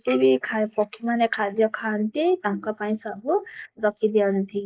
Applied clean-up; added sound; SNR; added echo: neural mask model Resemble Enhance denoiser.